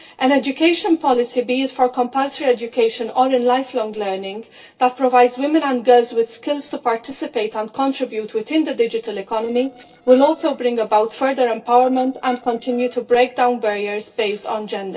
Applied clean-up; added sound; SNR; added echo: neural separator model SepFormer DNS4.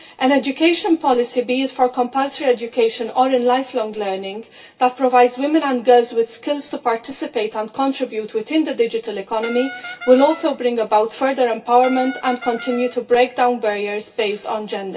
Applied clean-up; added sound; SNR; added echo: none; Brass instrument; 14 dB; reverberation time 0.2 s.